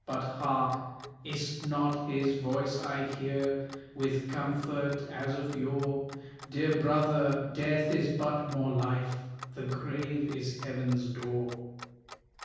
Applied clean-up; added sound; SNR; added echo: none; Clock; 19 dB; reverberation time 1.3 s.